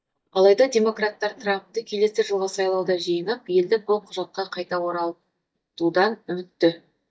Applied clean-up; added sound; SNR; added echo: neural mask model DeepFilterNet 3.